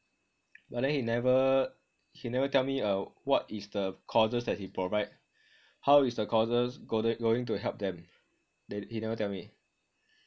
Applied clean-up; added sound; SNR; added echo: none; none; none; none.